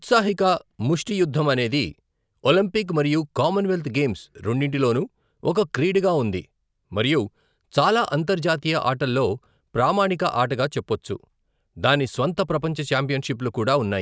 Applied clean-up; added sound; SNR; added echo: none; none; none; none.